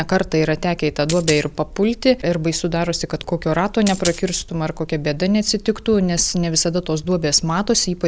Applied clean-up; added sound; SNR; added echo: none; Coin (dropping); 9 dB; none.